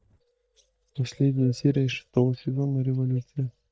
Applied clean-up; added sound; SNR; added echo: neural mask model DeepFilterNet 3.